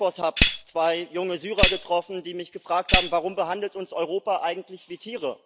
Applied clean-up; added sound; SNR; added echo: none; Tambourine; -2 dB; none.